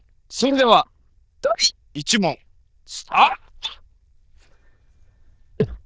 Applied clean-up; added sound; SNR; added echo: neural diffusion model UNIVERSE++.